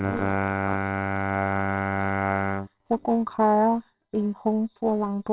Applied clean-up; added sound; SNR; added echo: neural separator model SepFormer WHAMR!.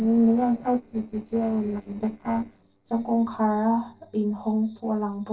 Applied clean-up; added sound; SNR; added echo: neural separator model SepFormer DNS4.